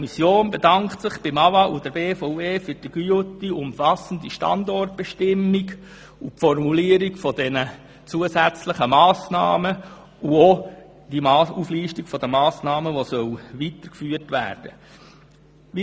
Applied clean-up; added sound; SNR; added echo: none; none; none; none.